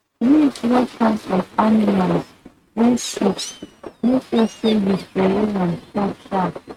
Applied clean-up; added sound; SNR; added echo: neural mask model RNNoise.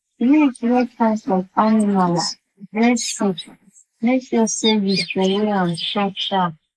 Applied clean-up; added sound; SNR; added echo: neural mask model Resemble Enhance denoiser.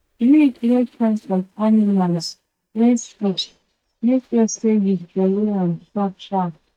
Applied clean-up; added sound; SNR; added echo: neural mask model DeepFilterNet 3.